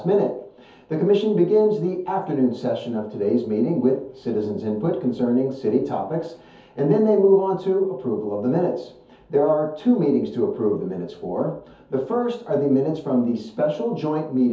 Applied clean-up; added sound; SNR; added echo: none; none; none; reverberation time 0.5 s.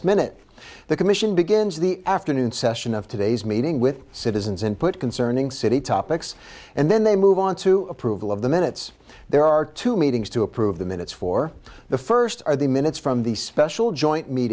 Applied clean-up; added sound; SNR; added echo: none; none; none; none.